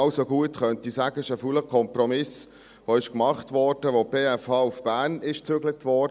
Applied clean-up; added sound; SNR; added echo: none; none; none; none.